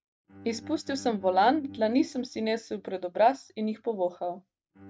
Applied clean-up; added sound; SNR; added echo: neural mask model RNNoise.